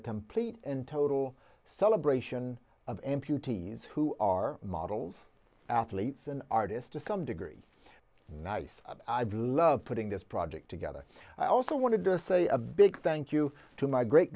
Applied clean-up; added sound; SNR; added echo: none; none; none; none.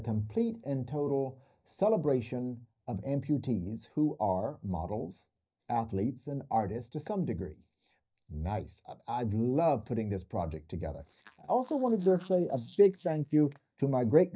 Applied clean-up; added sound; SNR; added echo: neural mask model DeepFilterNet 3.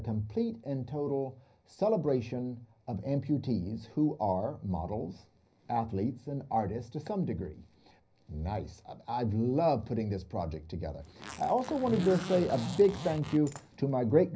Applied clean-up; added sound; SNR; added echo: none; Zipper (clothing); 11 dB; reverberation time 0.5 s.